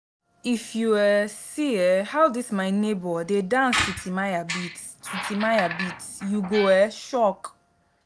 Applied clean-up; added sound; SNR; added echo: none; Squeak; 7 dB; none.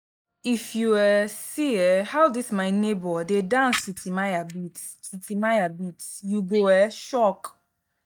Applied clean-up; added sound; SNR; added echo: neural mask model DeepFilterNet 3.